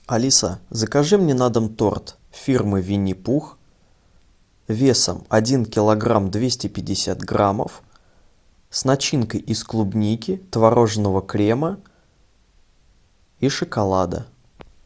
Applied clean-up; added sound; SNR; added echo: none; none; none; none.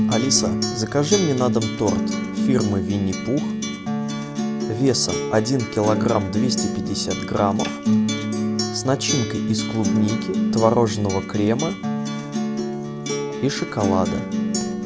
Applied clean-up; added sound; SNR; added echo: none; Acoustic guitar; 1 dB; none.